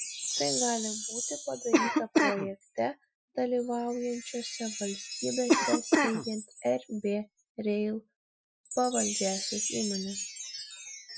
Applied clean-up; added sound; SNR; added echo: classical method Wiener filter.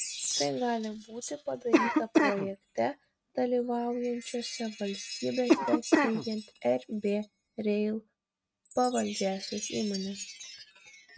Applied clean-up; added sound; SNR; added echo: neural mask model RNNoise.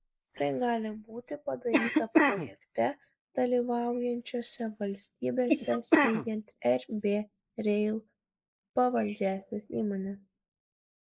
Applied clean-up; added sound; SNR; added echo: neural mask model Resemble Enhance denoiser.